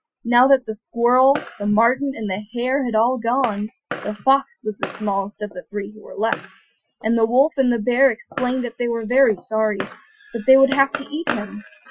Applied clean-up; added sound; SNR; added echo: classical method Wiener filter.